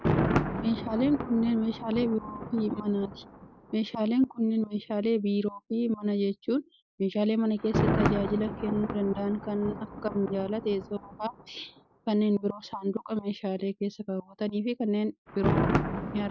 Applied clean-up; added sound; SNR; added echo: none; Thunder; 4 dB; none.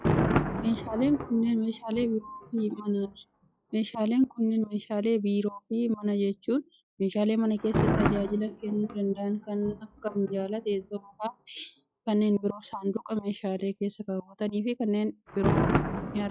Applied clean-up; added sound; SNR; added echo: classical method log-MMSE.